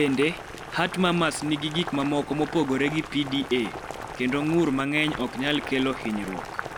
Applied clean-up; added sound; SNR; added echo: none; Boiling; 11 dB; none.